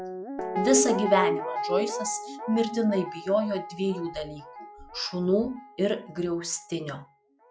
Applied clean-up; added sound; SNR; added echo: classical method log-MMSE.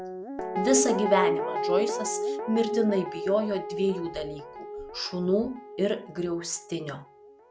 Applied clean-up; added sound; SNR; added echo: none; Guitar; 3 dB; none.